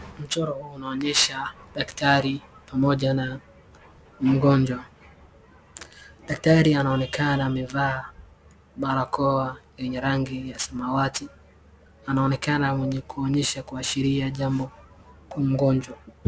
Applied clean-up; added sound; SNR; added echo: none; none; none; none.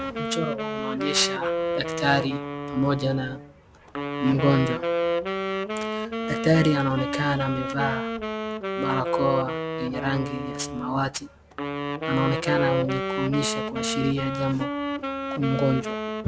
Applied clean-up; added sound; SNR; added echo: none; Wind instrument, woodwind instrument; 2 dB; none.